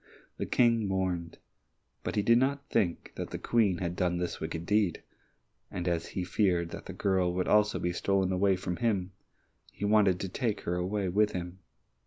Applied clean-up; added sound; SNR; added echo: none; none; none; none.